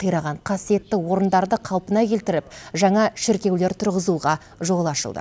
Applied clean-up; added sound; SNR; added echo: none; none; none; none.